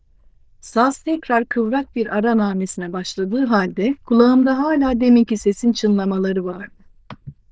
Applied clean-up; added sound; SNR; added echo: neural diffusion model UNIVERSE++.